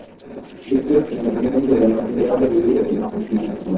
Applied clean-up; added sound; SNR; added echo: neural separator model SepFormer DNS4.